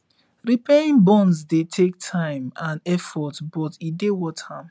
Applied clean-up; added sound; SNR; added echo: none; none; none; none.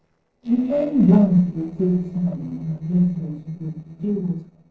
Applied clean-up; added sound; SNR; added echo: neural separator model SepFormer DNS4.